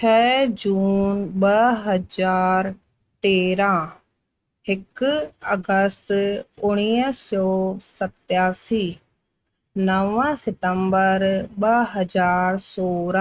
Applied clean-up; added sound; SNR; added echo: neural mask model RNNoise.